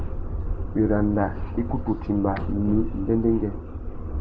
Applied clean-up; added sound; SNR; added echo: none; Subway, metro, underground; 3 dB; none.